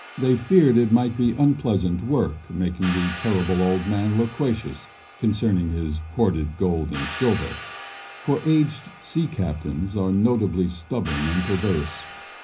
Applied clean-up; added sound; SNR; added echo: none; Hi-hat; 16 dB; reverberation time 0.5 s.